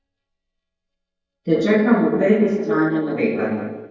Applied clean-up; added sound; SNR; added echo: neural mask model DeepFilterNet 3.